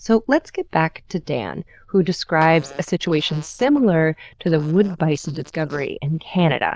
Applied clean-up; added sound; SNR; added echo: neural diffusion model UNIVERSE++.